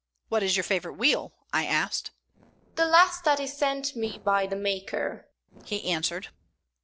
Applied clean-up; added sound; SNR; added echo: neural separator model SepFormer DNS4.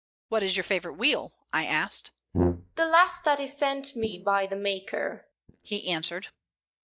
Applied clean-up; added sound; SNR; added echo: neural mask model DeepFilterNet 3.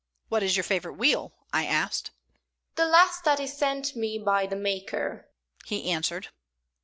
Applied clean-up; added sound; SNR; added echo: none; none; none; none.